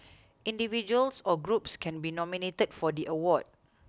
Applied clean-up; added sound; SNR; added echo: none; none; none; none.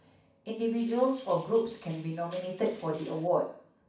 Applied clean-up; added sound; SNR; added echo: none; Cutlery, silverware; 16 dB; reverberation time 0.6 s.